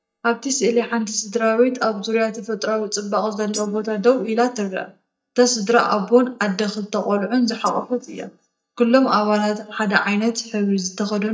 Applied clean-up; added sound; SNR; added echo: neural mask model DeepFilterNet 3.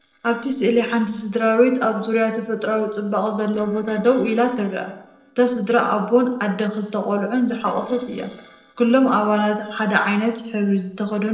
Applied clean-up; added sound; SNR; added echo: neural separator model SepFormer DNS4.